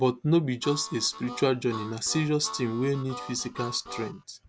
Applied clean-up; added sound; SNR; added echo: none; Harmonica; 13 dB; none.